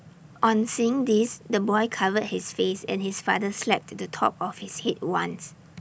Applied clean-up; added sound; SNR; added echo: none; none; none; none.